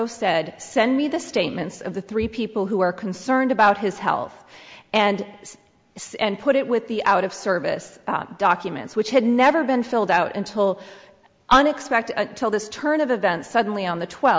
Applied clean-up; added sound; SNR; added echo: none; none; none; none.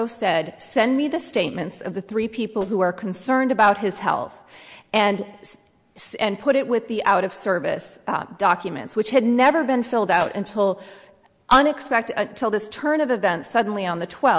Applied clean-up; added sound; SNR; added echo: neural separator model SepFormer DNS4.